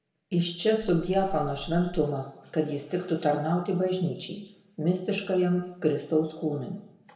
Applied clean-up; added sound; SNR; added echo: none; Water / Splash, splatter; 11 dB; reverberation time 0.8 s.